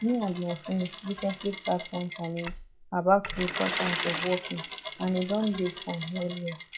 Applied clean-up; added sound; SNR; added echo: classical method log-MMSE.